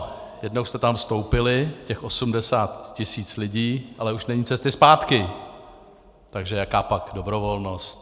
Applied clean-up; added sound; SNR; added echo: none; none; none; none.